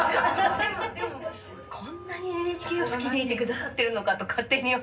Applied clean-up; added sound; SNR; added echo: none; Harmonica; 17 dB; reverberation time 0.4 s.